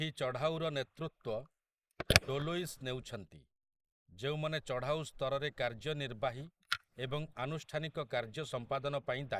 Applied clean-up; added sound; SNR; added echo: neural mask model Resemble Enhance denoiser.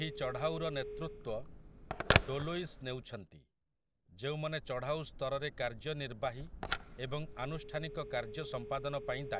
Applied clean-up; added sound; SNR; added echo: none; Telephone; 2 dB; none.